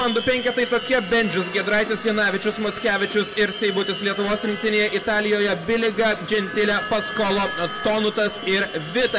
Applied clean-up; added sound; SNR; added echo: none; none; none; reverberation time 0.6 s.